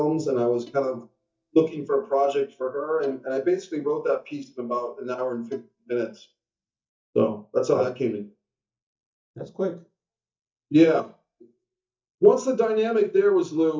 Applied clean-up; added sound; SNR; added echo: neural mask model DeepFilterNet 3.